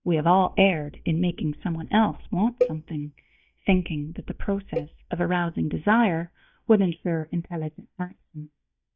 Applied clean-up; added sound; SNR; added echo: neural mask model DeepFilterNet 3.